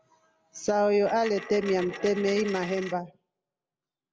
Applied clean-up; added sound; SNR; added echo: none; Coin (dropping); 14 dB; none.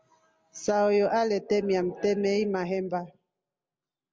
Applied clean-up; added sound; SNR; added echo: none; none; none; none.